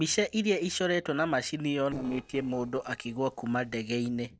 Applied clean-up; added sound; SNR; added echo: neural separator model SepFormer DNS4.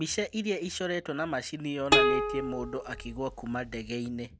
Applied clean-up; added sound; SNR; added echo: none; Plucked string instrument; -4 dB; none.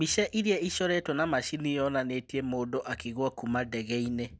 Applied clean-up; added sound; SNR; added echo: none; none; none; none.